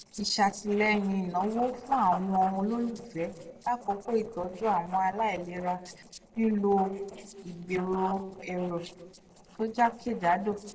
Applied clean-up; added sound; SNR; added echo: neural separator model SepFormer DNS4.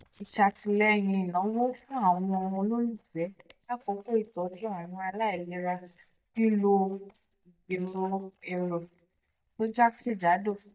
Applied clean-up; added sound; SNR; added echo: neural mask model DeepFilterNet 3.